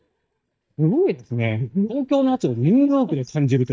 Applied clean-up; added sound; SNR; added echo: neural mask model DeepFilterNet 3.